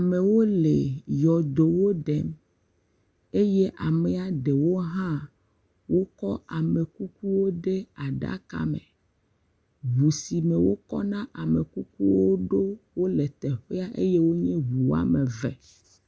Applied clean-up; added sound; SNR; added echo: none; none; none; none.